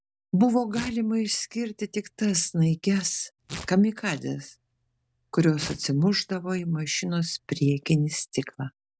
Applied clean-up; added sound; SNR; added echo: none; Tearing; 19 dB; none.